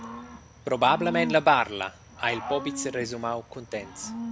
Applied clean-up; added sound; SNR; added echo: none; Cricket / Growling; 10 dB; none.